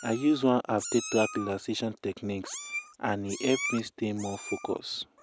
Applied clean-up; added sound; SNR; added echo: none; Meow; 10 dB; none.